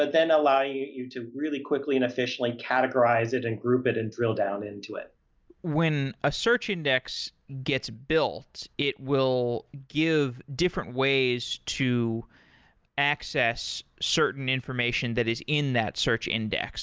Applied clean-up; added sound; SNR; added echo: none; none; none; none.